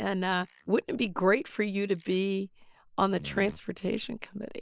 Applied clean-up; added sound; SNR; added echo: neural mask model Resemble Enhance denoiser.